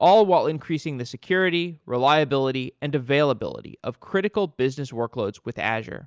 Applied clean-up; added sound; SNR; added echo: none; none; none; none.